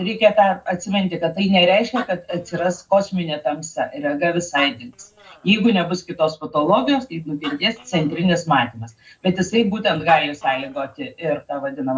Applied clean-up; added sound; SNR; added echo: neural separator model SepFormer DNS4.